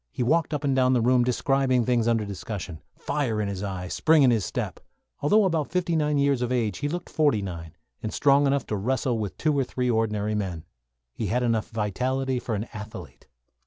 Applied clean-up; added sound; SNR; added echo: none; none; none; none.